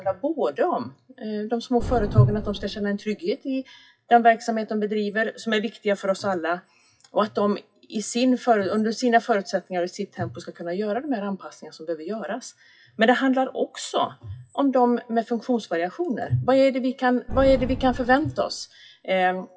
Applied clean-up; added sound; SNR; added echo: classical method WPE with log-MMSE.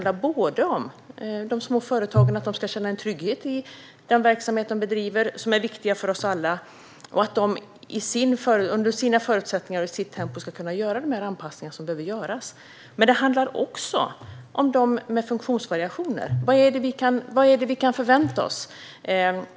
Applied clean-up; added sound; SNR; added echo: none; none; none; none.